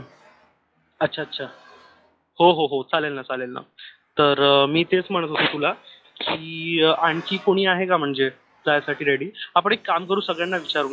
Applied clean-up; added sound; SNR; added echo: classical method log-MMSE.